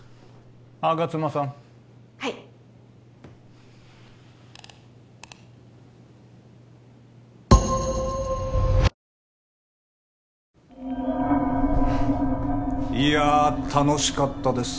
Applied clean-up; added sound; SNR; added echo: none; none; none; none.